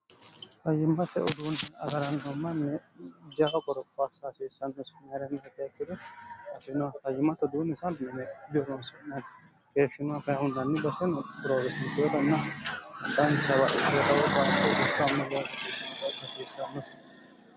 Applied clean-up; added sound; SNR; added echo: none; none; none; none.